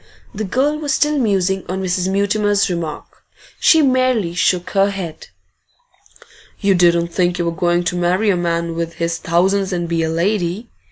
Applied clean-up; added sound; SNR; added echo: none; none; none; none.